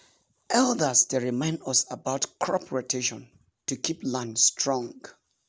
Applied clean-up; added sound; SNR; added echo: none; none; none; none.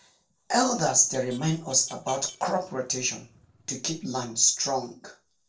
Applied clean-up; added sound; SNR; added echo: neural separator model SepFormer DNS4.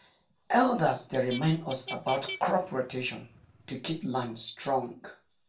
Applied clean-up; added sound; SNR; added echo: none; Motor vehicle (road); 18 dB; reverberation time 0.3 s.